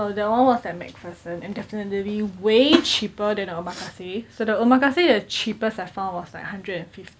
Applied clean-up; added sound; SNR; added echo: none; none; none; none.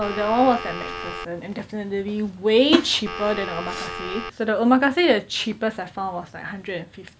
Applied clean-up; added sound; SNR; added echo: none; Telephone; 9 dB; none.